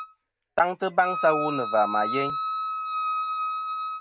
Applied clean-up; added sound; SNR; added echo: none; Wind instrument, woodwind instrument; 3 dB; none.